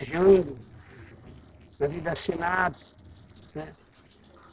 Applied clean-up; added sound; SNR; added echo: neural separator model SepFormer DNS4.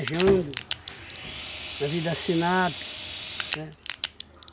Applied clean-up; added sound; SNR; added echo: none; Crack + Sawing; 7 dB; none.